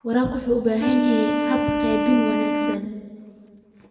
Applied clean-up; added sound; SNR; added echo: none; Wind instrument, woodwind instrument; 2 dB; reverberation time 1.7 s.